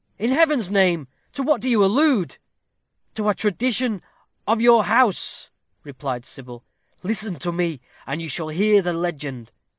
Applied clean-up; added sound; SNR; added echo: none; none; none; none.